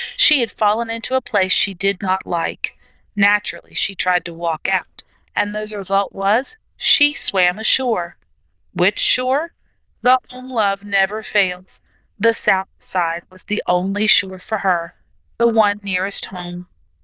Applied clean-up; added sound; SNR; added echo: neural diffusion model UNIVERSE++.